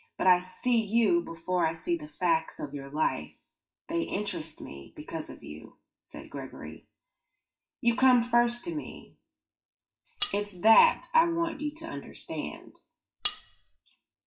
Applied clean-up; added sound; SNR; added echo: classical method WPE with log-MMSE.